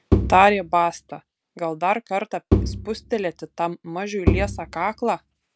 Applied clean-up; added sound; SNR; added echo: none; Bowed string instrument; 1 dB; none.